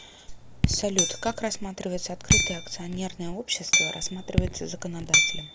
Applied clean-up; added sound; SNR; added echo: none; Raindrop / Drip + Hammer; -5 dB; none.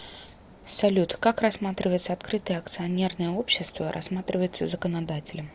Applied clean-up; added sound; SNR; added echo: none; none; none; none.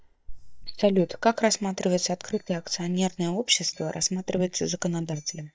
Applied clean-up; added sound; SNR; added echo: neural mask model DeepFilterNet 3.